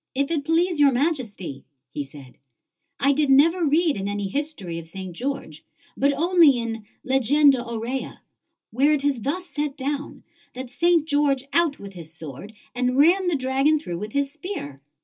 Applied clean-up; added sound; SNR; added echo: none; none; none; reverberation time 0.2 s.